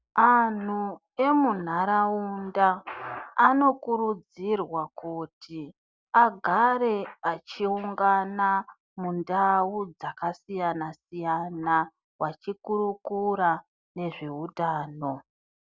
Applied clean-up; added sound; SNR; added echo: none; none; none; none.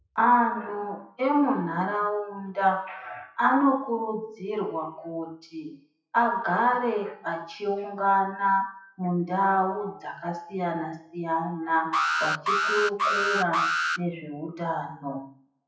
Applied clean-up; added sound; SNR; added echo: classical method WPE with log-MMSE.